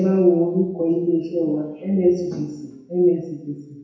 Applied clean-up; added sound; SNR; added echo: none; none; none; reverberation time 0.8 s.